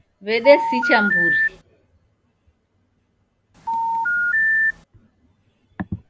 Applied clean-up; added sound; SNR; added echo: none; Telephone; -4 dB; none.